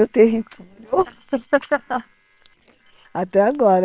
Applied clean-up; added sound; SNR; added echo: neural separator model SepFormer WHAM!.